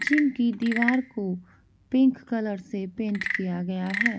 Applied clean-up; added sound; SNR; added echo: none; Wood / Percussion / Frog; 7 dB; none.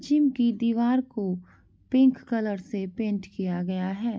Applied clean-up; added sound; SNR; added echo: none; none; none; none.